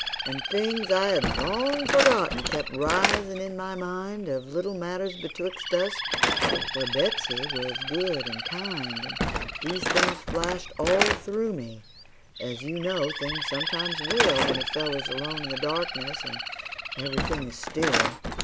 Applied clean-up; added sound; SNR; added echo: none; Slam / Wood + Bird; 1 dB; none.